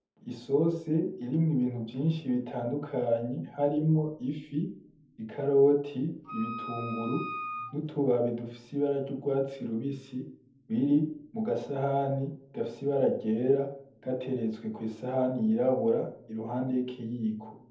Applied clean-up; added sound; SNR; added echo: none; Wind instrument, woodwind instrument; 10 dB; reverberation time 0.6 s.